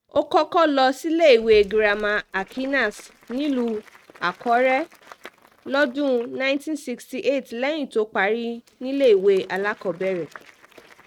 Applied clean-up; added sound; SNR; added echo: neural mask model RNNoise.